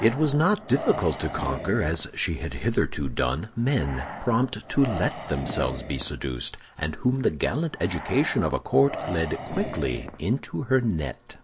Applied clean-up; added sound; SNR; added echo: none; Breathing; 12 dB; none.